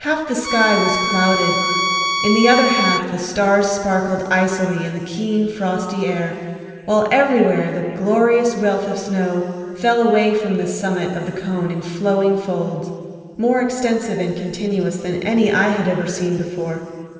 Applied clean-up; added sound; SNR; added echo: none; Bowed string instrument; 2 dB; reverberation time 2.5 s.